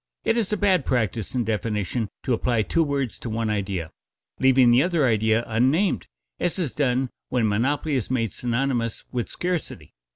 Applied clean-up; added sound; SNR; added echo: none; none; none; none.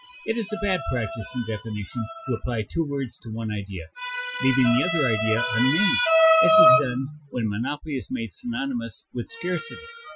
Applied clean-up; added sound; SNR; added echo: classical method Wiener filter.